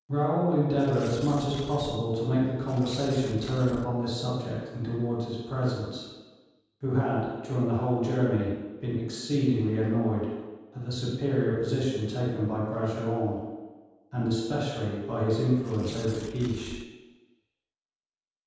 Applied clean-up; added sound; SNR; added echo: none; Tearing; 17 dB; reverberation time 1.2 s.